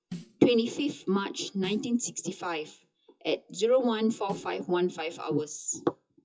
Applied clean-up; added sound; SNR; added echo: classical method WPE with log-MMSE.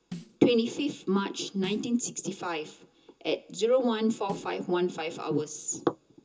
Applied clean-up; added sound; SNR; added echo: none; Snare drum; 18 dB; reverberation time 0.2 s.